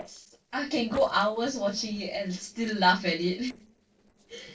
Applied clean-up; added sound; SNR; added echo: neural separator model SepFormer DNS4.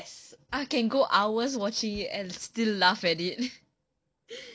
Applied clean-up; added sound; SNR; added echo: none; none; none; none.